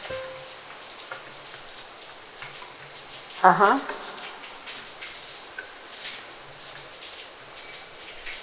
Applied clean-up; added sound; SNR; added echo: none; Bathtub (filling or washing) + Piano; 15 dB; none.